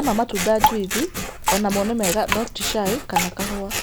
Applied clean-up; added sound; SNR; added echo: none; Drip + Scissors; 2 dB; none.